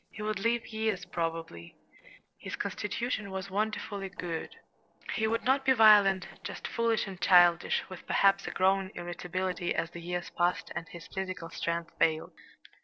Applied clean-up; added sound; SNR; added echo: neural separator model SepFormer DNS4.